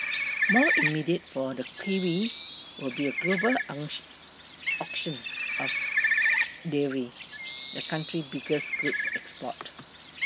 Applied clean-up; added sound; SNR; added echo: none; Bird; -1 dB; none.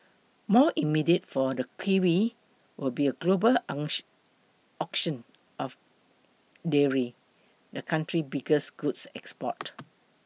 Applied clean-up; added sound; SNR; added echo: none; none; none; none.